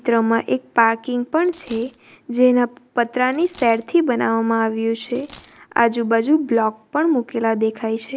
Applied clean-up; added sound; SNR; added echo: none; Coin (dropping); 13 dB; none.